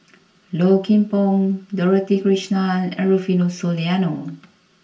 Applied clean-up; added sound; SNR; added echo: none; none; none; reverberation time 0.3 s.